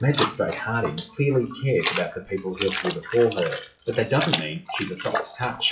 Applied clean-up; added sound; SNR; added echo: classical method WPE with log-MMSE.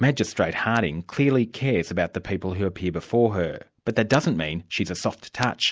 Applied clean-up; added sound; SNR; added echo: none; none; none; none.